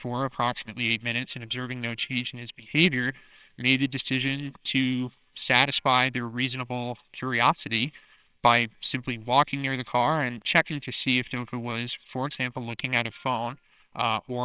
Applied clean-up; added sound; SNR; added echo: neural separator model SepFormer WHAMR!.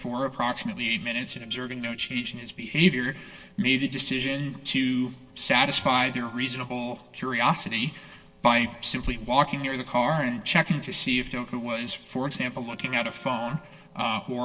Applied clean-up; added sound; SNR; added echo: neural separator model SepFormer DNS4.